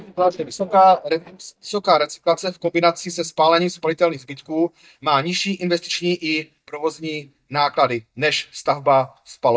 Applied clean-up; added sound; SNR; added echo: neural mask model DeepFilterNet 3.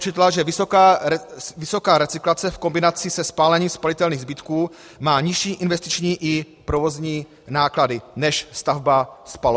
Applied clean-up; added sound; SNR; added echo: none; none; none; none.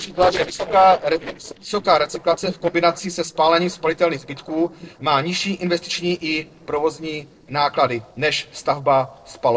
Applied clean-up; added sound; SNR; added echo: neural separator model SepFormer DNS4.